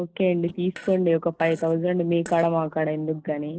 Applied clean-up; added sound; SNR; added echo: neural separator model SepFormer DNS4.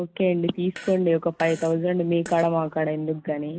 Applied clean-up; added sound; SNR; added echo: none; Fart; 20 dB; none.